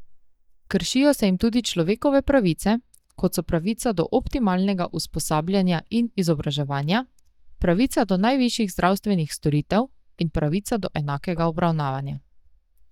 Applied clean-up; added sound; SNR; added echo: neural mask model DeepFilterNet 3.